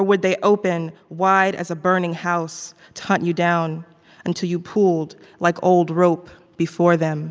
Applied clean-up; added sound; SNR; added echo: none; none; none; none.